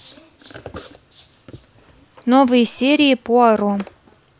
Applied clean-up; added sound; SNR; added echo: none; none; none; none.